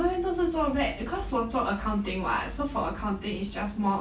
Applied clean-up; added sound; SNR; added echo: none; none; none; none.